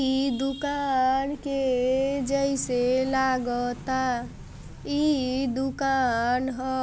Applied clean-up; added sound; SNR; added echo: none; none; none; none.